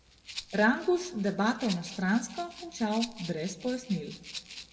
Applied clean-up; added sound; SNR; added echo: none; Rattle (instrument); 15 dB; reverberation time 1.4 s.